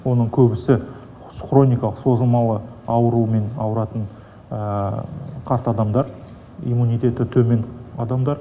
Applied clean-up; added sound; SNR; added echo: none; none; none; none.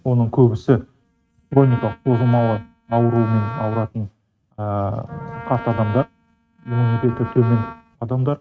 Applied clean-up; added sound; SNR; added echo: neural mask model RNNoise.